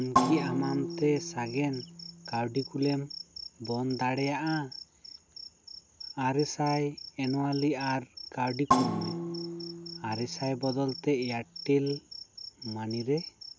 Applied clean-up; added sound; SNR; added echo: none; Percussion; 3 dB; none.